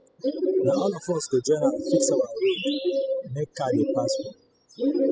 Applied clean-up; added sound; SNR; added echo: classical method spectral subtraction.